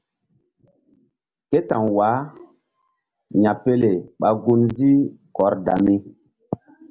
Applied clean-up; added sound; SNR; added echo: none; none; none; none.